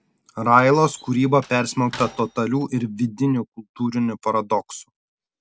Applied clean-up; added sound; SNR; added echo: none; Slam; 19 dB; none.